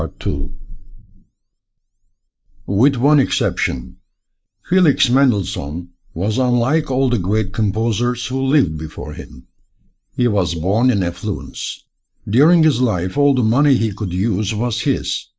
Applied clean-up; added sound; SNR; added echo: neural mask model Resemble Enhance denoiser.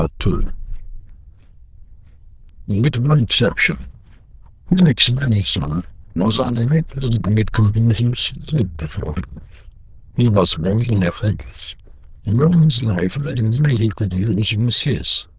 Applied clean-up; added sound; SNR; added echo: neural diffusion model UNIVERSE++.